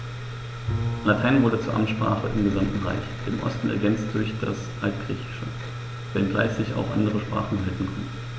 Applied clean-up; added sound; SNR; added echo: none; Bowed string instrument; 12 dB; none.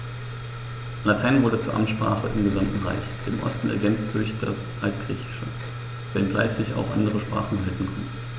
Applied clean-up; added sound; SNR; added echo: none; none; none; none.